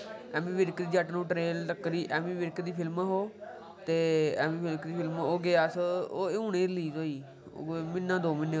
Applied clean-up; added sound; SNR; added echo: none; none; none; none.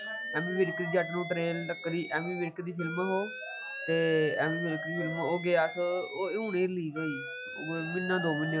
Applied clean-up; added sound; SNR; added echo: classical method log-MMSE.